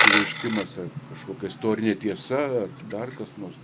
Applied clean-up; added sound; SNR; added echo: none; Coin (dropping); -1 dB; none.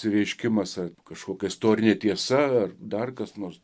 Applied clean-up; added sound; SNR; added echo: none; none; none; none.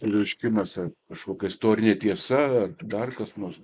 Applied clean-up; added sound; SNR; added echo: neural mask model Resemble Enhance denoiser.